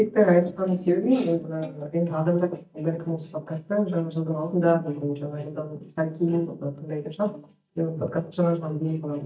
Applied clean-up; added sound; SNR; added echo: neural mask model DeepFilterNet 3.